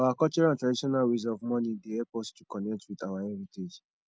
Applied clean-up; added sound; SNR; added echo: none; none; none; none.